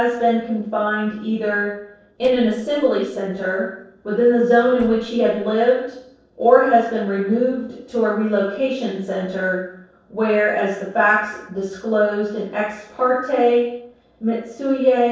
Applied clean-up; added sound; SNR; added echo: neural separator model SepFormer DNS4.